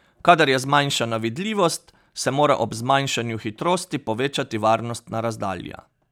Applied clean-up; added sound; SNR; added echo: none; none; none; none.